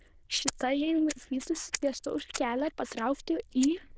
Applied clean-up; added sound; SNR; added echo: neural diffusion model UNIVERSE++.